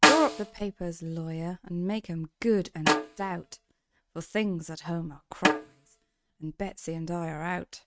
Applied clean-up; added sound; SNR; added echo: neural mask model RNNoise.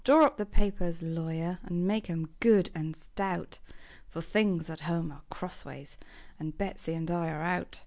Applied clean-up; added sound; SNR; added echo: none; none; none; none.